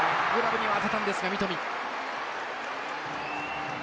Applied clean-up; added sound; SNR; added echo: none; none; none; none.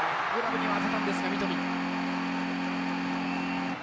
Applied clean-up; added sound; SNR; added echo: none; Organ; -1 dB; none.